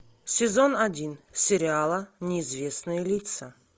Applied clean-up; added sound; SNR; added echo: none; none; none; none.